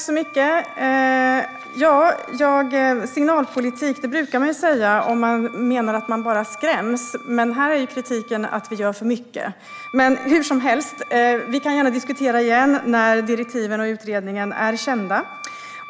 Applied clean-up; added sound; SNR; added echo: none; Wind instrument, woodwind instrument; 18 dB; none.